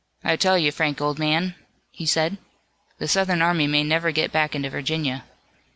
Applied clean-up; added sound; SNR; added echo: none; none; none; none.